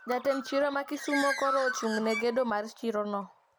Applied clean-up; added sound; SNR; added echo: none; Bird; 7 dB; none.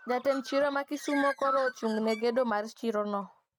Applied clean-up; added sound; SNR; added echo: neural mask model RNNoise.